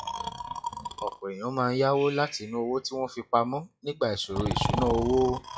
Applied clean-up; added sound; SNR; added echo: classical method log-MMSE.